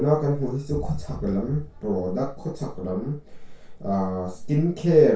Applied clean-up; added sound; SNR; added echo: none; none; none; reverberation time 0.2 s.